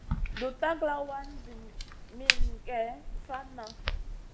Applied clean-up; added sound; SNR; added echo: none; Crack; -4 dB; reverberation time 1.5 s.